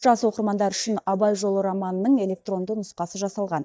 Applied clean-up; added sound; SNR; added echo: neural mask model DeepFilterNet 3.